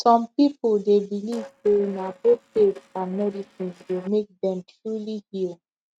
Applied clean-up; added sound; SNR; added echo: neural mask model RNNoise.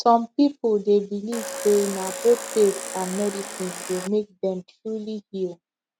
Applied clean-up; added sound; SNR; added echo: none; Domestic sounds, home sounds; 9 dB; none.